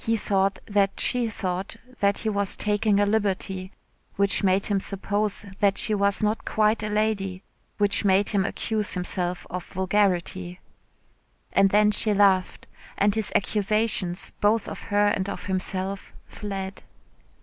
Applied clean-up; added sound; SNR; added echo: none; none; none; none.